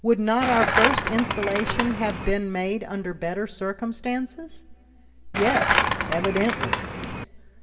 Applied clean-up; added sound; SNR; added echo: none; Skateboard; -1 dB; reverberation time 1.4 s.